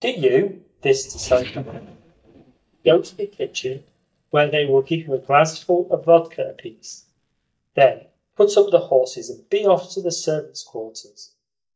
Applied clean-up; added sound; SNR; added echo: neural mask model DeepFilterNet 3.